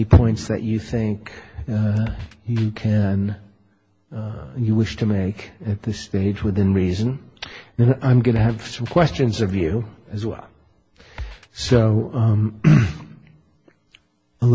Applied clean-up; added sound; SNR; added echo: none; Drum kit; 17 dB; none.